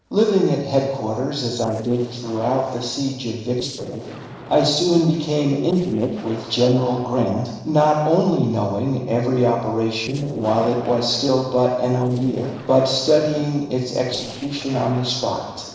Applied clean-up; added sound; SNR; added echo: neural separator model SepFormer DNS4.